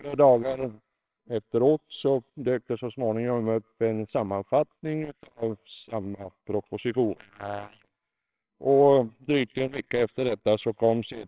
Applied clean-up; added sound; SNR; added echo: neural separator model SepFormer WHAMR!.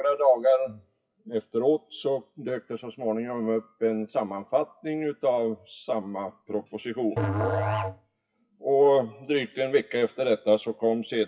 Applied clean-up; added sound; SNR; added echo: classical method WPE with log-MMSE.